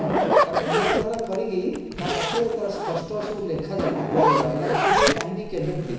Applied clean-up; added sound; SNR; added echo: none; Zipper (clothing); -2 dB; reverberation time 1.0 s.